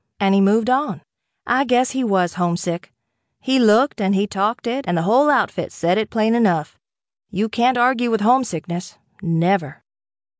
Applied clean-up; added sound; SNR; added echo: none; none; none; none.